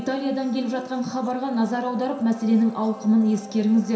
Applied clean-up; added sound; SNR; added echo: none; Domestic sounds, home sounds; 19 dB; reverberation time 0.7 s.